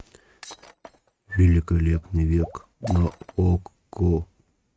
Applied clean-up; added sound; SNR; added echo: neural mask model RNNoise.